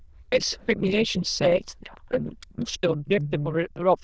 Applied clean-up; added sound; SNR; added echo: neural diffusion model UNIVERSE++.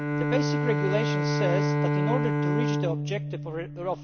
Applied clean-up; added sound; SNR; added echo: none; Bowed string instrument; -5 dB; none.